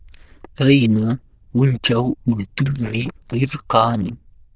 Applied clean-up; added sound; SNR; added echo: neural diffusion model UNIVERSE++.